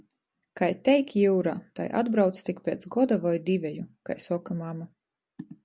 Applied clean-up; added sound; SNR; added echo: none; none; none; none.